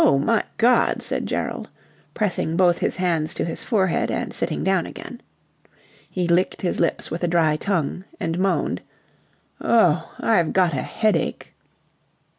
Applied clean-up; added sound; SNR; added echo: none; none; none; none.